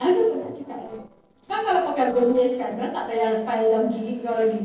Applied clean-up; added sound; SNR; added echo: neural separator model SepFormer DNS4.